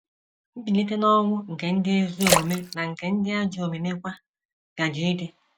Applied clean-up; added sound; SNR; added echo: none; Splash, splatter; 3 dB; none.